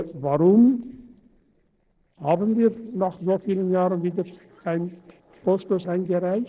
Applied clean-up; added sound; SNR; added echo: neural separator model SepFormer DNS4.